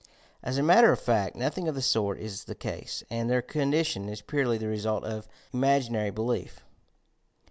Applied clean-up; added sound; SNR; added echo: none; none; none; none.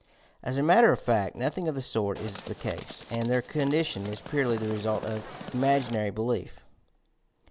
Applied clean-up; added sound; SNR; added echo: none; Livestock, farm animals, working animals; 14 dB; none.